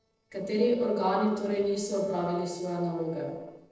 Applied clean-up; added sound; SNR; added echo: neural separator model SepFormer DNS4.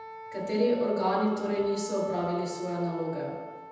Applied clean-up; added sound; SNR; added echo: none; Wind instrument, woodwind instrument; 14 dB; reverberation time 1.0 s.